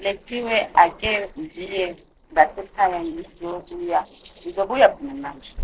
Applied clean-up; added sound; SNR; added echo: neural separator model SepFormer DNS4.